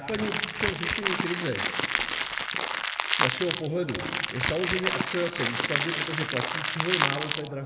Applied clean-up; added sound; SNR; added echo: none; Crackle; -4 dB; reverberation time 1.7 s.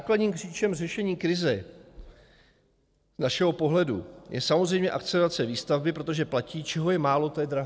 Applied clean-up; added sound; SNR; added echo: none; none; none; none.